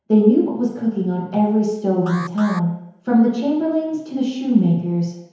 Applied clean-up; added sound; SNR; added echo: none; Alarm; 17 dB; reverberation time 1.0 s.